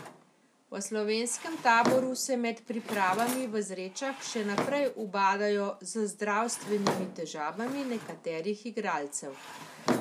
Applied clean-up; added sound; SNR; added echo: none; Drawer open or close; 7 dB; none.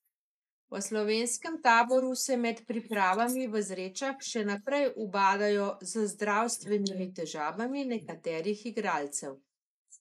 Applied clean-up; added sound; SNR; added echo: neural mask model Resemble Enhance denoiser.